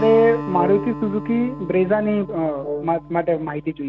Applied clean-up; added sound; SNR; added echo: none; Acoustic guitar + Brass instrument; 10 dB; none.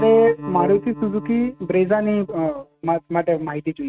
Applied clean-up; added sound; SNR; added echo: neural mask model RNNoise.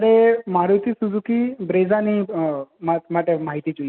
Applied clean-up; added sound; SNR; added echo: none; none; none; none.